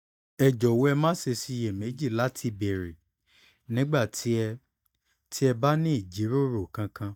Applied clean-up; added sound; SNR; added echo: neural mask model DeepFilterNet 3.